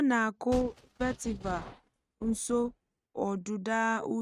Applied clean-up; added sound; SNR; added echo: neural mask model RNNoise.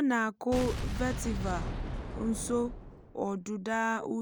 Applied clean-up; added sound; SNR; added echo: none; Boom; 5 dB; none.